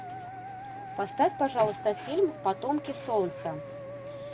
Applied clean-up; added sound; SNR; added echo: none; Musical instrument; 11 dB; none.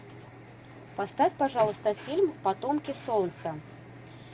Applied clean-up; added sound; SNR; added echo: none; none; none; none.